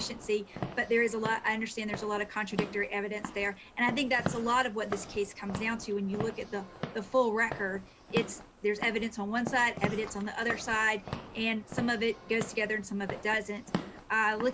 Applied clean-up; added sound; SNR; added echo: none; Walk, footsteps / Siren; 9 dB; none.